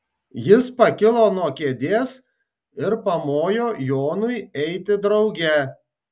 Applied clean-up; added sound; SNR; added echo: none; none; none; none.